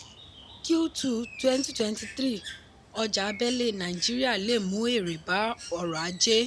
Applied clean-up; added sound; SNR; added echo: none; Bird; 16 dB; none.